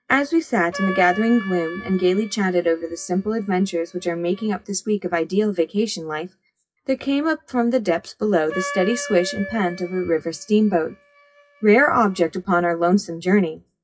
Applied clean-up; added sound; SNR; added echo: classical method WPE with log-MMSE.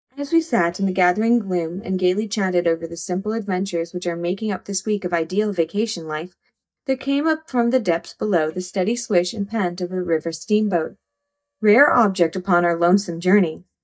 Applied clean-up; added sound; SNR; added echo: neural mask model DeepFilterNet 3.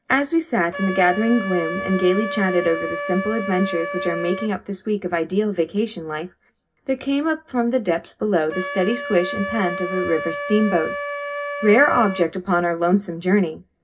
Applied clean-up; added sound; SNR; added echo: none; Wind instrument, woodwind instrument; 9 dB; reverberation time 0.4 s.